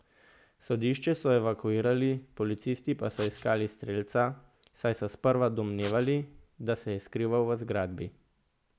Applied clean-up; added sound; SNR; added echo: none; Writing; 12 dB; none.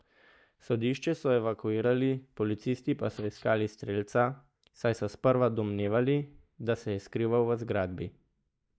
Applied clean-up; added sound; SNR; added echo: neural mask model DeepFilterNet 3.